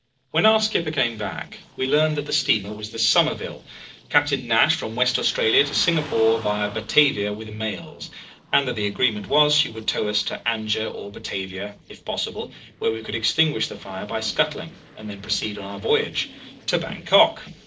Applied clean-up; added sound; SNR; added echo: neural separator model SepFormer DNS4.